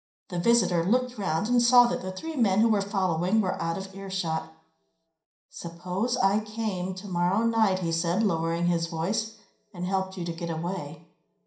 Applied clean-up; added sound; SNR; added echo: none; none; none; reverberation time 0.5 s.